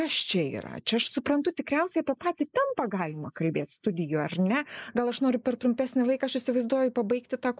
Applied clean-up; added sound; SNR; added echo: neural mask model Resemble Enhance denoiser.